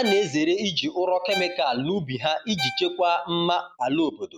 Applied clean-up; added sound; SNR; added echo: none; Bowed string instrument; 12 dB; none.